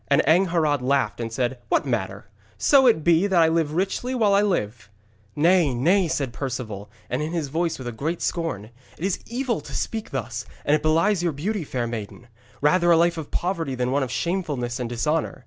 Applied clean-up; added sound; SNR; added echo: none; none; none; none.